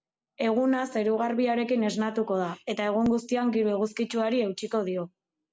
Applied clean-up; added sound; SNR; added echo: none; none; none; none.